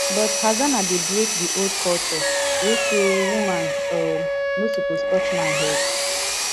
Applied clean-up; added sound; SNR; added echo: none; Wind instrument, woodwind instrument + Power tool; -3 dB; none.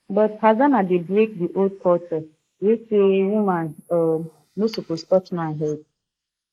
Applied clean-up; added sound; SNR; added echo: neural mask model Resemble Enhance denoiser.